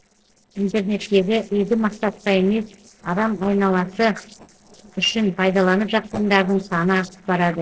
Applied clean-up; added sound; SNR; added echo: neural separator model SepFormer DNS4.